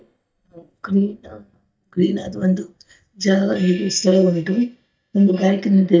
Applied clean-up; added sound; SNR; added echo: neural mask model DeepFilterNet 3.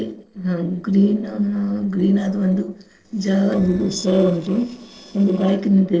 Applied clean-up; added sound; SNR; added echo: neural separator model SepFormer DNS4.